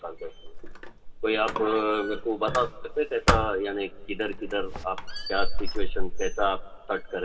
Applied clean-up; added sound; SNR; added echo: none; Squeak; -1 dB; reverberation time 1.4 s.